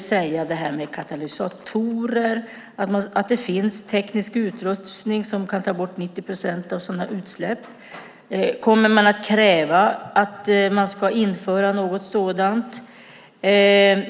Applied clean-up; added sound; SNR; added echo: none; none; none; none.